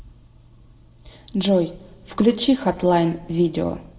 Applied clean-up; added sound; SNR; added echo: none; none; none; reverberation time 1.3 s.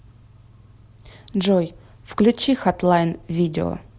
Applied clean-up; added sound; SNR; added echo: none; none; none; none.